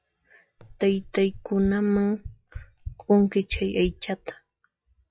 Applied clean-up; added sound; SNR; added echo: classical method log-MMSE.